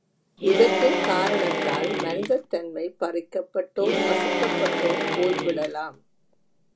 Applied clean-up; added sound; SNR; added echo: none; Applause / Cheering; 1 dB; none.